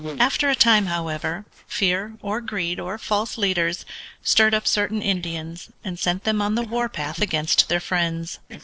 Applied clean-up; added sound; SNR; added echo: neural separator model SepFormer DNS4.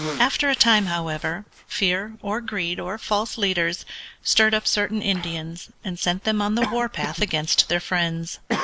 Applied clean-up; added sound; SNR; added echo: none; Cough; 12 dB; none.